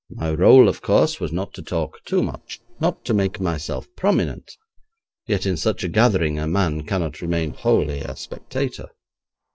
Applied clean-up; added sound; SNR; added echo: neural separator model SepFormer DNS4.